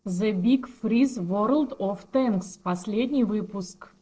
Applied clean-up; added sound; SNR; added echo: neural separator model SepFormer DNS4.